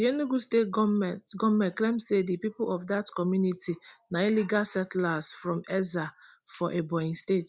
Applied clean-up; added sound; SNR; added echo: none; none; none; none.